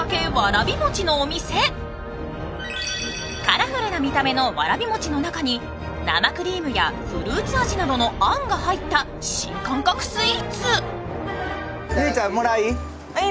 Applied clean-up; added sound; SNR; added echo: none; none; none; none.